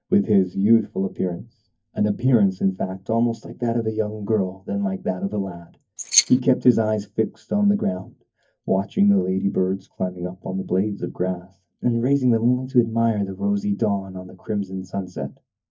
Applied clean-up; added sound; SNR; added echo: neural mask model DeepFilterNet 3.